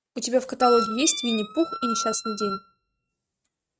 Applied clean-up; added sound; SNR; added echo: neural mask model RNNoise.